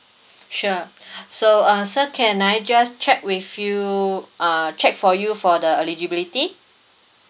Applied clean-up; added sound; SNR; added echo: none; none; none; none.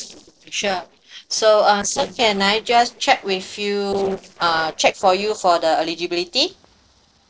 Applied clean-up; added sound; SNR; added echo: neural separator model SepFormer DNS4.